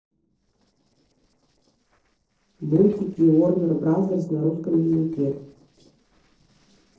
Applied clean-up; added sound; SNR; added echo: neural separator model SepFormer DNS4.